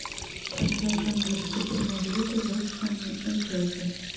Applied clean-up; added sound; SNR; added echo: none; Liquid; 7 dB; reverberation time 0.8 s.